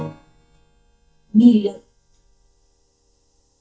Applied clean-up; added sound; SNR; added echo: neural mask model DeepFilterNet 3.